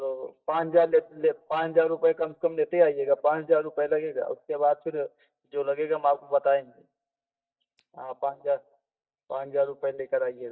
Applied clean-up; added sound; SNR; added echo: neural mask model DeepFilterNet 3.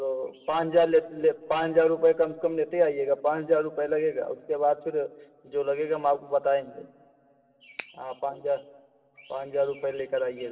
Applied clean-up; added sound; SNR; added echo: none; Finger snapping; 15 dB; reverberation time 2.3 s.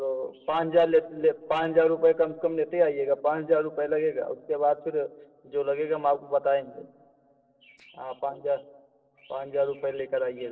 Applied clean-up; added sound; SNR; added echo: neural separator model SepFormer DNS4.